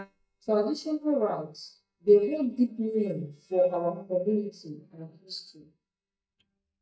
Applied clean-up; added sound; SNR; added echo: neural mask model DeepFilterNet 3.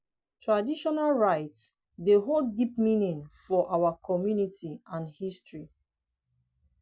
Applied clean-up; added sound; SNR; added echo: none; none; none; none.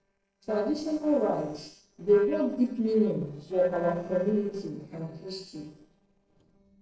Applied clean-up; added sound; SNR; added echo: neural separator model SepFormer DNS4.